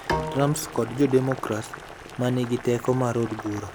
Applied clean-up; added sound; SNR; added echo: none; Bowed string instrument + Boiling; 9 dB; none.